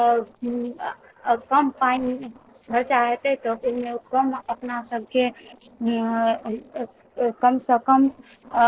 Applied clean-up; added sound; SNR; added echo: neural separator model SepFormer DNS4.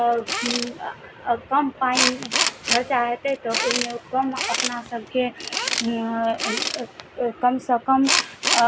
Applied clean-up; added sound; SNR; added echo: none; Tools; 3 dB; none.